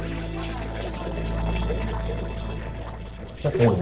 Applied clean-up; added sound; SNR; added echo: neural separator model SepFormer DNS4.